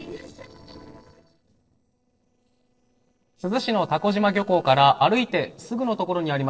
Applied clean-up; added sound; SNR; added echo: neural separator model SepFormer DNS4.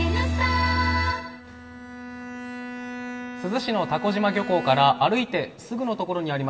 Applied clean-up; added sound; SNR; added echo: none; Bowed string instrument; 13 dB; reverberation time 2.4 s.